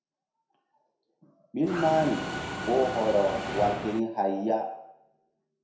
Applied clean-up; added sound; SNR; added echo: none; Mechanisms; 4 dB; reverberation time 0.6 s.